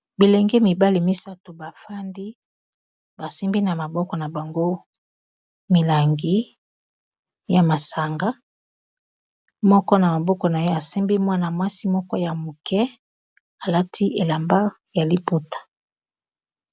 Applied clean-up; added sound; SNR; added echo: none; none; none; none.